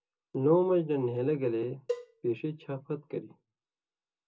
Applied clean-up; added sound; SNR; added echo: none; Cowbell; 10 dB; reverberation time 0.2 s.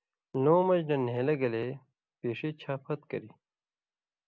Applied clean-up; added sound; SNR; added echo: none; none; none; none.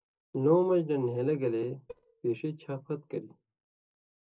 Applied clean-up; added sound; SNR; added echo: neural separator model SepFormer DNS4.